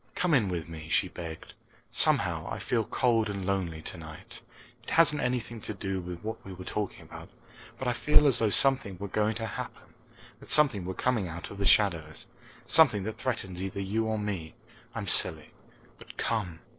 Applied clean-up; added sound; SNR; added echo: neural separator model SepFormer DNS4.